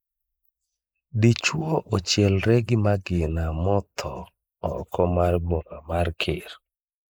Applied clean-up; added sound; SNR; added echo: neural mask model Resemble Enhance denoiser.